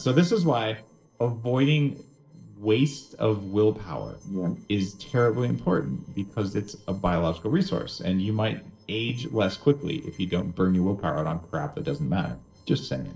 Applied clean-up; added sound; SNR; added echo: neural separator model SepFormer DNS4.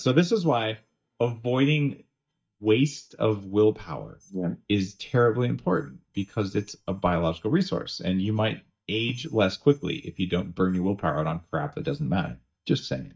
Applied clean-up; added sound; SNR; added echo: neural mask model DeepFilterNet 3.